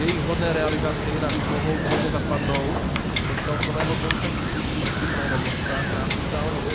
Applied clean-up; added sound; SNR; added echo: none; Wind / Boat, Water vehicle; -4 dB; none.